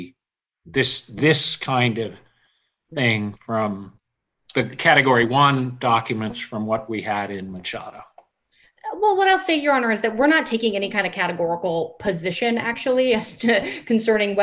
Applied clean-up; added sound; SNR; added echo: neural mask model Resemble Enhance denoiser.